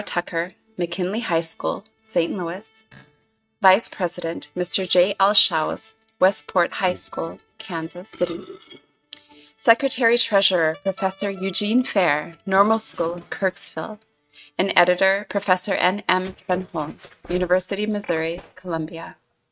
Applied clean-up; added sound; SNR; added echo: neural mask model RNNoise.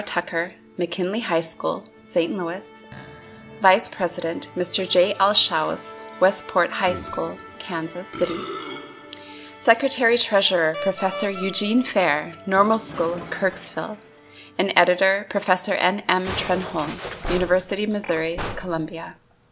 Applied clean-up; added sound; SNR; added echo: none; Musical instrument; 14 dB; none.